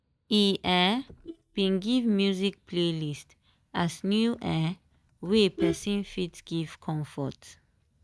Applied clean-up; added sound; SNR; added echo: neural mask model DeepFilterNet 3.